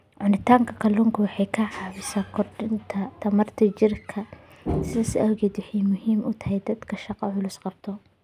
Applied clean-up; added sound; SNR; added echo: none; none; none; none.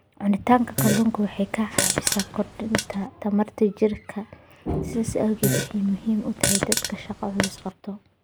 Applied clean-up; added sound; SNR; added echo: none; Fart; 2 dB; none.